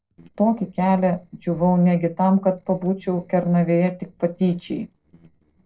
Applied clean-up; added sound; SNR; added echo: neural separator model SepFormer DNS4.